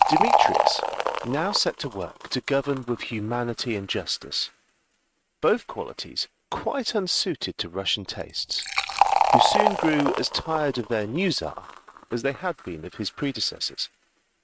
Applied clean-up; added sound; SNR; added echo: neural mask model RNNoise.